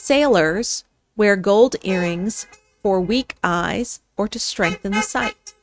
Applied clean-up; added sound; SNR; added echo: neural mask model RNNoise.